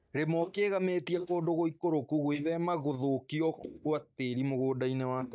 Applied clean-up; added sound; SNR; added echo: neural mask model DeepFilterNet 3.